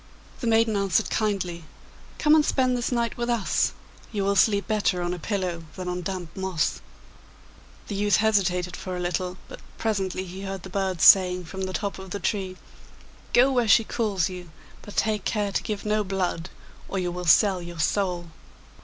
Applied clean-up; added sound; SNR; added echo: none; none; none; none.